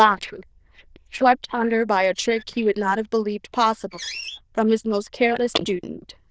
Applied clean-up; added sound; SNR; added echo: neural diffusion model UNIVERSE++.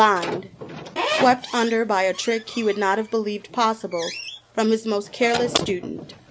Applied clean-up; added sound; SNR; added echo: none; Squeak / Slam; 8 dB; none.